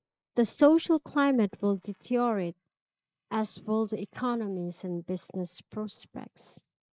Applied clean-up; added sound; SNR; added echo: neural mask model Resemble Enhance denoiser.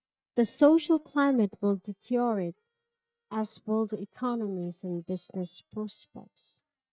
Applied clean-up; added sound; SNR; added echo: neural mask model DeepFilterNet 3.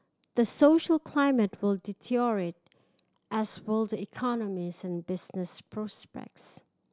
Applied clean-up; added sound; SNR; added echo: none; none; none; none.